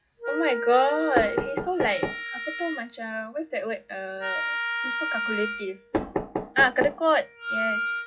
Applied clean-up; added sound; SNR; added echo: classical method log-MMSE.